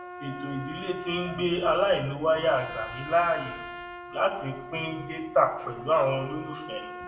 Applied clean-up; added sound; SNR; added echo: none; Trumpet; 13 dB; reverberation time 0.7 s.